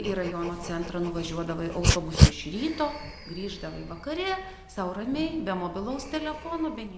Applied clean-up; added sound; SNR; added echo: none; Dog; -2 dB; none.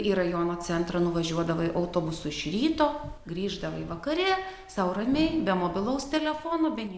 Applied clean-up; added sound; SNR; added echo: none; none; none; none.